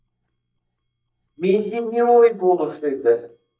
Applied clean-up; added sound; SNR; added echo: neural mask model DeepFilterNet 3.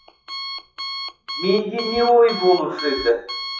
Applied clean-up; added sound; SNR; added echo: classical method WPE with log-MMSE.